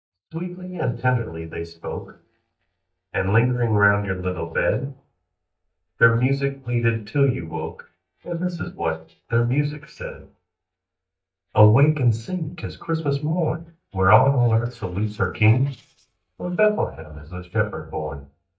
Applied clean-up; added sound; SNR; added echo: neural mask model DeepFilterNet 3.